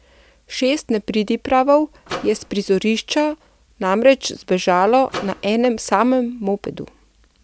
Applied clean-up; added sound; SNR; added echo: none; Microwave oven; 15 dB; none.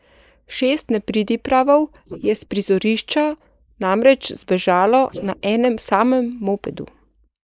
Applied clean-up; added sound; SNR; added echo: neural mask model Resemble Enhance denoiser.